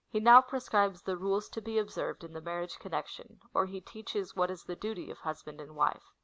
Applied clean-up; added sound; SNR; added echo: none; none; none; none.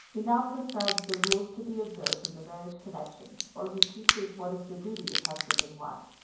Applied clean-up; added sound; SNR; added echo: none; Crack / Crackle; -2 dB; reverberation time 0.9 s.